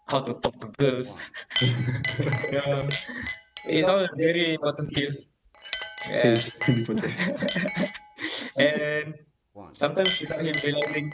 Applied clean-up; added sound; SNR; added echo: none; Chink, clink; 10 dB; none.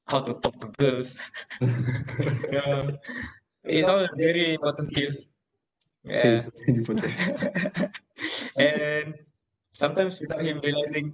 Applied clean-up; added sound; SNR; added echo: none; none; none; none.